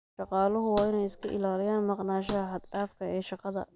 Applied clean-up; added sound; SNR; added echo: none; Thump, thud; 16 dB; none.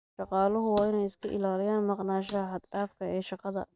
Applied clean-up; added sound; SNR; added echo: neural mask model RNNoise.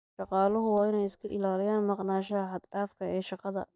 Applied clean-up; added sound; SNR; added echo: neural mask model DeepFilterNet 3.